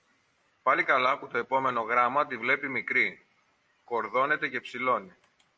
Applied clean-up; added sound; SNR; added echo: none; none; none; none.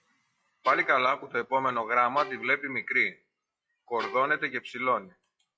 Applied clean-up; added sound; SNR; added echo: classical method log-MMSE.